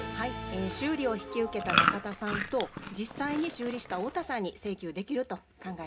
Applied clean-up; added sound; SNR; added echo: none; Chewing, mastication; -1 dB; reverberation time 0.3 s.